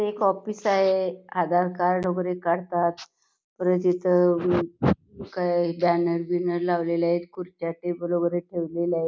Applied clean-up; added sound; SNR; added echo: none; none; none; none.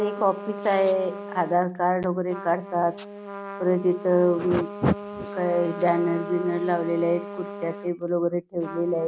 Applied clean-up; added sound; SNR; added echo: none; Trumpet; 12 dB; none.